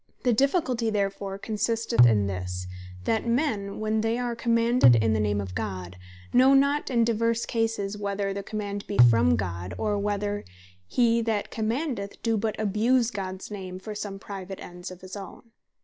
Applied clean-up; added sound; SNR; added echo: none; Tabla; 0 dB; none.